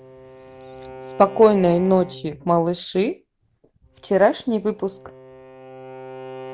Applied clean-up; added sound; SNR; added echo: none; Bowed string instrument; 18 dB; none.